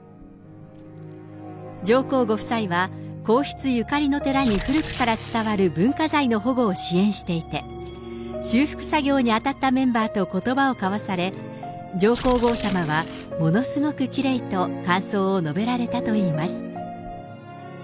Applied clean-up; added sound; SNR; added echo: none; Tearing; 12 dB; none.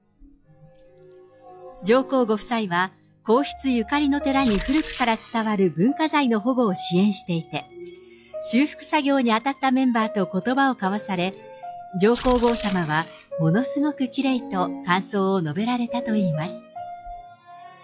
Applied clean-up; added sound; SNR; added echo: classical method log-MMSE.